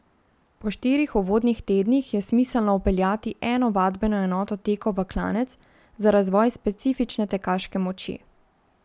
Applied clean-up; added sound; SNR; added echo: none; none; none; none.